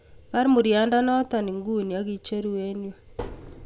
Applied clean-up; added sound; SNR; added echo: none; none; none; none.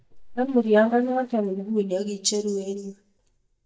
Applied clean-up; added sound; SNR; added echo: neural mask model DeepFilterNet 3.